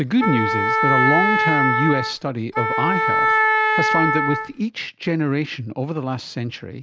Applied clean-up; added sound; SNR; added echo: none; Wind instrument, woodwind instrument; -4 dB; none.